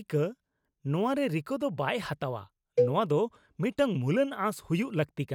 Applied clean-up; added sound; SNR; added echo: none; Cowbell; 4 dB; none.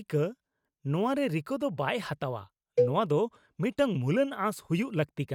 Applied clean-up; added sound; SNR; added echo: neural mask model RNNoise.